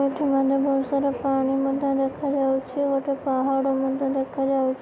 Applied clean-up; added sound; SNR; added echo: none; none; none; none.